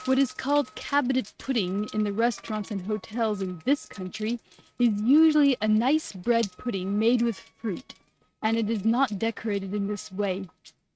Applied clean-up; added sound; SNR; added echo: neural mask model RNNoise.